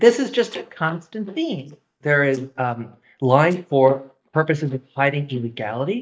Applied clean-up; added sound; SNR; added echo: neural mask model DeepFilterNet 3.